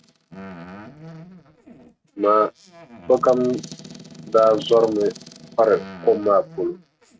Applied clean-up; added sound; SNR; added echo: neural mask model RNNoise.